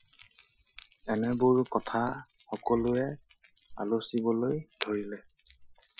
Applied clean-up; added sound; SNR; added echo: classical method Wiener filter.